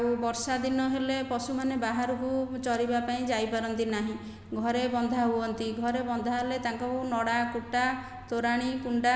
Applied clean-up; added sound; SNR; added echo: none; none; none; none.